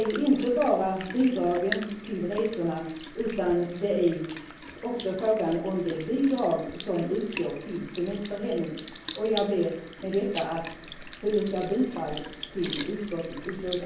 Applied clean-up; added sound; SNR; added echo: none; Sink (filling or washing) / Liquid; 11 dB; reverberation time 0.7 s.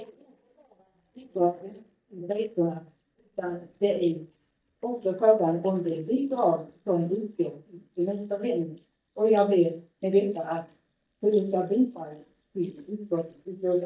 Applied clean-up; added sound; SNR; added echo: neural mask model DeepFilterNet 3.